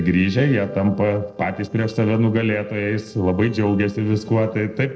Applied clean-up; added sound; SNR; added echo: neural separator model SepFormer DNS4.